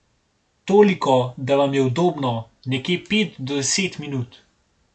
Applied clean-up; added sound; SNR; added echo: none; none; none; none.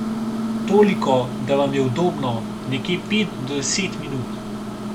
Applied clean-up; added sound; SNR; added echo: none; Microwave oven; 5 dB; none.